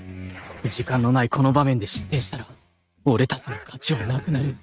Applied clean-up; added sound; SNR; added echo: neural mask model RNNoise.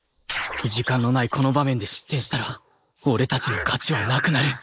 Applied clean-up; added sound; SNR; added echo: neural mask model Resemble Enhance denoiser.